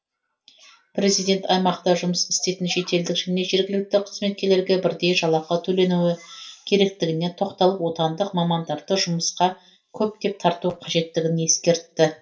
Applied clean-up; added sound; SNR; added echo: none; none; none; reverberation time 0.2 s.